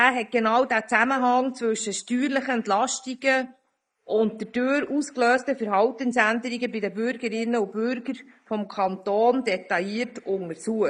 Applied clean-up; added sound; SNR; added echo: neural mask model Resemble Enhance denoiser.